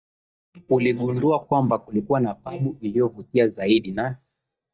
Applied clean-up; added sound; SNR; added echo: neural mask model DeepFilterNet 3.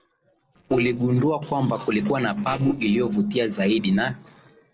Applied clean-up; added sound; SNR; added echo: neural separator model SepFormer DNS4.